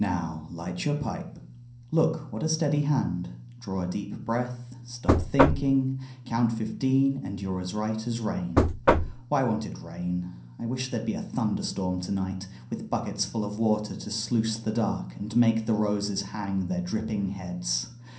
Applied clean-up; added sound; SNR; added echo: none; Knock; -4 dB; reverberation time 0.6 s.